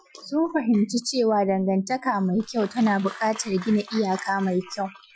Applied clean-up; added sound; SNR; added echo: classical method Wiener filter.